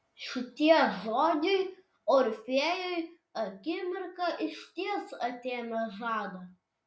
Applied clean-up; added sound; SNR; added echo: none; none; none; none.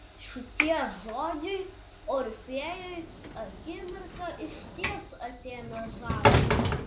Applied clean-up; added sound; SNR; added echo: none; Sliding door / Train; -4 dB; none.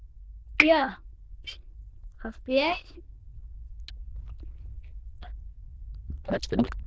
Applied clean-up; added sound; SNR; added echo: neural diffusion model UNIVERSE++.